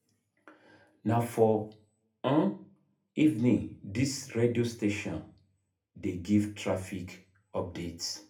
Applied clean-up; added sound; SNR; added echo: none; none; none; reverberation time 0.3 s.